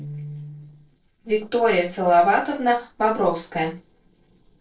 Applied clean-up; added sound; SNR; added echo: neural separator model SepFormer DNS4.